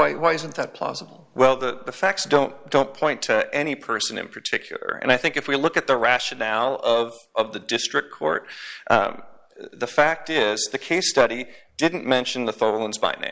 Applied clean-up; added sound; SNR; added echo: none; none; none; none.